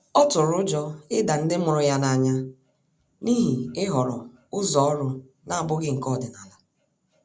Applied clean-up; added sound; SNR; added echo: none; none; none; none.